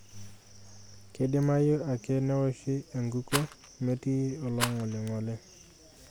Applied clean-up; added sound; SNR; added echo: none; Rattle; 6 dB; none.